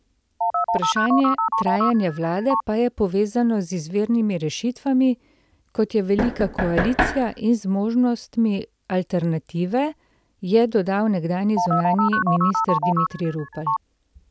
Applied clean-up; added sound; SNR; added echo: none; Telephone + Knock; 1 dB; none.